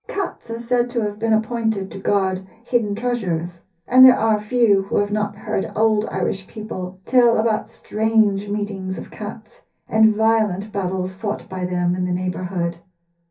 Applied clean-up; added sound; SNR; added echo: none; none; none; reverberation time 0.3 s.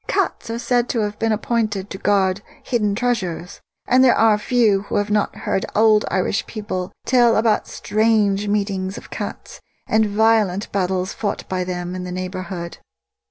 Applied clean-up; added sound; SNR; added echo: none; none; none; none.